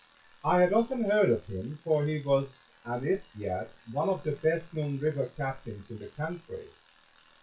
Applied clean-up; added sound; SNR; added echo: classical method WPE with log-MMSE.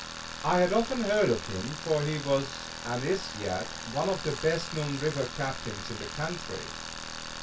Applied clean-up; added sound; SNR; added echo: none; Tools; 9 dB; reverberation time 0.2 s.